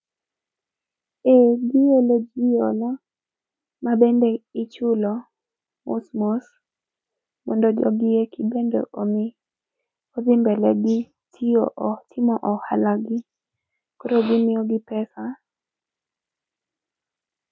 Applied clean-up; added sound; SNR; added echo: none; none; none; none.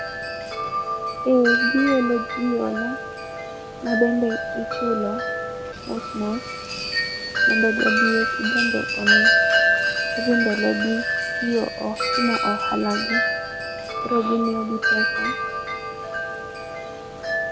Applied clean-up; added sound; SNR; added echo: none; Wind chime; -2 dB; none.